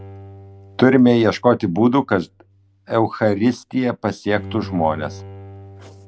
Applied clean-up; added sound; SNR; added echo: none; Bowed string instrument; 19 dB; none.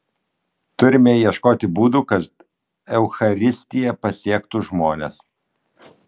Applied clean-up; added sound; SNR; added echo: none; none; none; none.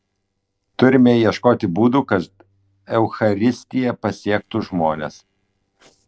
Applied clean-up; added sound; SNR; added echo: neural separator model SepFormer DNS4.